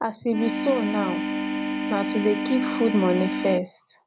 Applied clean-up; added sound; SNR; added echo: none; Organ; 2 dB; none.